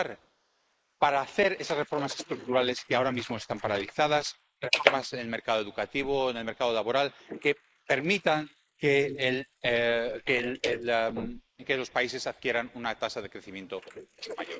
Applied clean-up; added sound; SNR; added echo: neural mask model Resemble Enhance denoiser.